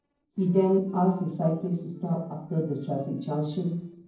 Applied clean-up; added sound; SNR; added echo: neural separator model SepFormer DNS4.